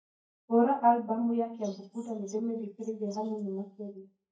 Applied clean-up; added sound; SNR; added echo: neural mask model DeepFilterNet 3.